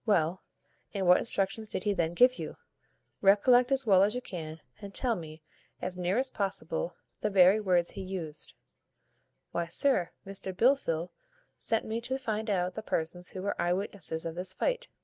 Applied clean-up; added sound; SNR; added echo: none; none; none; none.